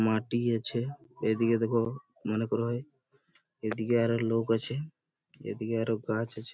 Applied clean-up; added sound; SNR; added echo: none; none; none; none.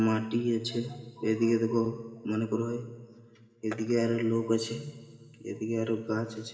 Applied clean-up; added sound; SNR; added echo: none; none; none; reverberation time 2.1 s.